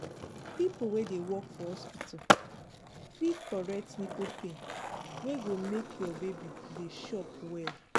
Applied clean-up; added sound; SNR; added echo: none; Skateboard; -1 dB; none.